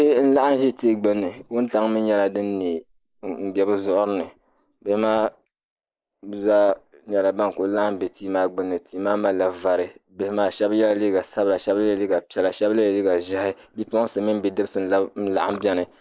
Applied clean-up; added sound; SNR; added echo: neural mask model Resemble Enhance denoiser.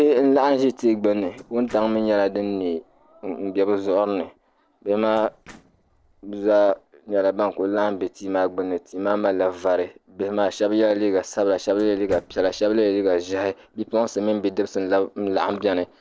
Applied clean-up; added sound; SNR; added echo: neural separator model SepFormer DNS4.